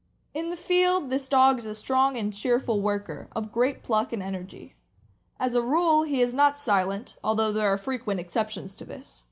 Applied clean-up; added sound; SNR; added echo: none; none; none; none.